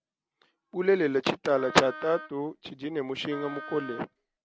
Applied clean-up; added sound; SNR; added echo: none; Wind instrument, woodwind instrument; 14 dB; none.